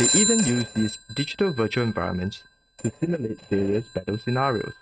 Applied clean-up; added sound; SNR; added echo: neural mask model RNNoise.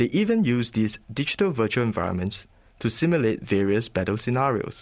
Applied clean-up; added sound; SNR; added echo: none; none; none; none.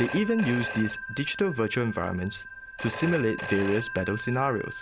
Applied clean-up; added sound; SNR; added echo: none; Telephone; -1 dB; none.